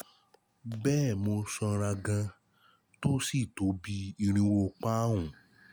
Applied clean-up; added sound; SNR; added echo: none; none; none; none.